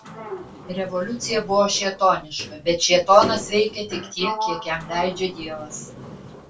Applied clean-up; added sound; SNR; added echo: none; Sliding door; 11 dB; reverberation time 0.2 s.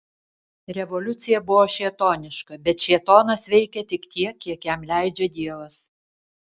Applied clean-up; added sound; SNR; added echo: none; none; none; none.